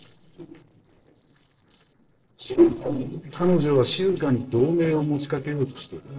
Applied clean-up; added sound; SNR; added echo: neural separator model SepFormer DNS4.